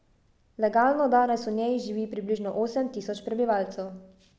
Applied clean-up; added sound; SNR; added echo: none; none; none; none.